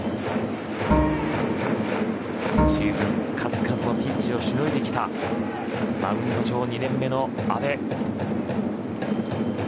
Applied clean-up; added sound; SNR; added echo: none; Bowed string instrument; 2 dB; none.